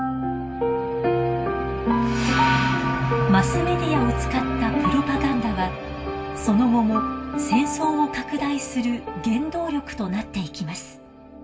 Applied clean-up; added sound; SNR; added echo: none; none; none; reverberation time 0.2 s.